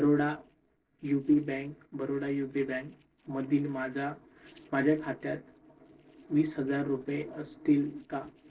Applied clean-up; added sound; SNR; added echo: neural separator model SepFormer DNS4.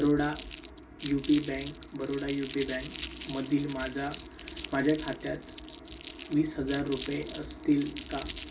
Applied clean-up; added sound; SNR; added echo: none; Crumpling, crinkling; 15 dB; reverberation time 0.2 s.